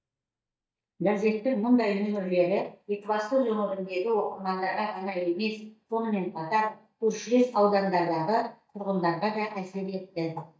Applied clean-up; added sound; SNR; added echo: neural mask model DeepFilterNet 3.